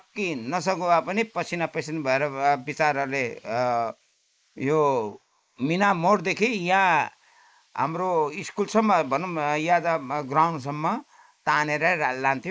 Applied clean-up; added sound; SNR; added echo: neural mask model Resemble Enhance denoiser.